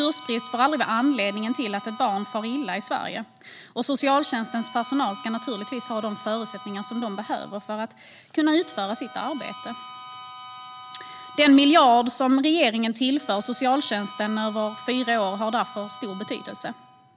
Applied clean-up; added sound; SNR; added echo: none; Harmonica; 17 dB; none.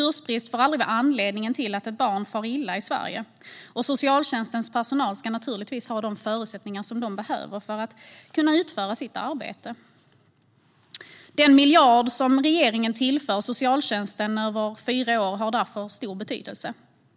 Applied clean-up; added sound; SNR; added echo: none; none; none; none.